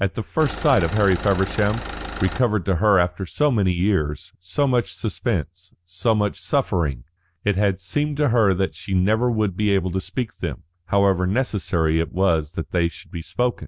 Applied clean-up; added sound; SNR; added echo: none; Engine; 9 dB; none.